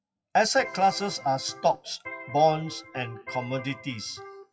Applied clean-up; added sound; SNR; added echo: classical method WPE with log-MMSE.